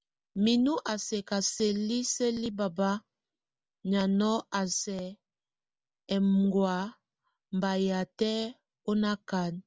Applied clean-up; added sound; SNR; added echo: none; none; none; none.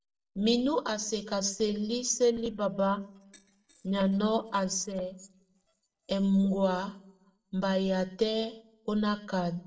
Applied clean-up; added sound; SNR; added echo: neural separator model SepFormer DNS4.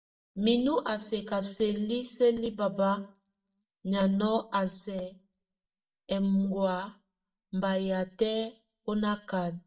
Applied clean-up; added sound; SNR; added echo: neural mask model DeepFilterNet 3.